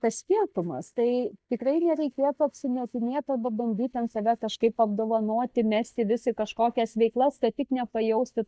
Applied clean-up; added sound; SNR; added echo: neural mask model DeepFilterNet 3.